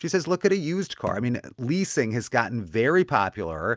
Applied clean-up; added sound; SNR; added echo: neural mask model Resemble Enhance denoiser.